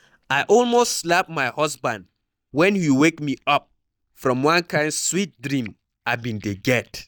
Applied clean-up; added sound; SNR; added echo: neural mask model DeepFilterNet 3.